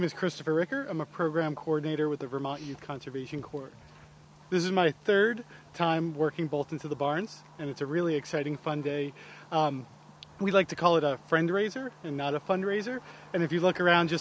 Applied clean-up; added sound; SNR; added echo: none; none; none; none.